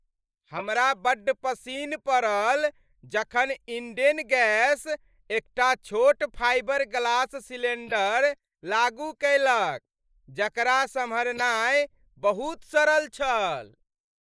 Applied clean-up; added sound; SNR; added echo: neural mask model Resemble Enhance denoiser.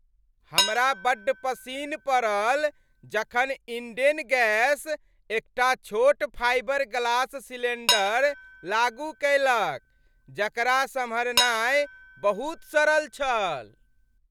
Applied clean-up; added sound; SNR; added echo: none; Dishes, pots, and pans; 8 dB; none.